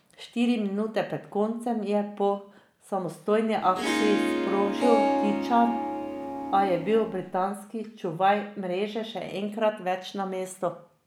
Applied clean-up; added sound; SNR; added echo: none; Harp; 0 dB; none.